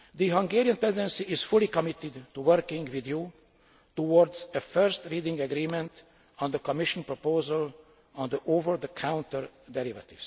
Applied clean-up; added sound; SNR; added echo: none; none; none; none.